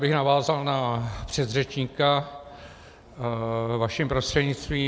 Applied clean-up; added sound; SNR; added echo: none; none; none; none.